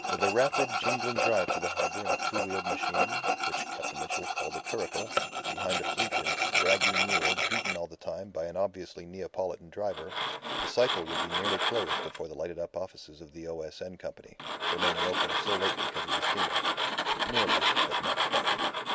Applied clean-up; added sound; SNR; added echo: none; Tools; -5 dB; none.